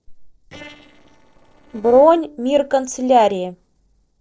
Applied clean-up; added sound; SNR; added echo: neural separator model SepFormer DNS4.